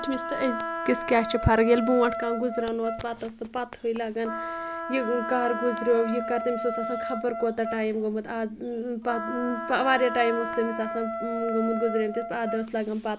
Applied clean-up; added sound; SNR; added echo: none; Wind instrument, woodwind instrument; 6 dB; none.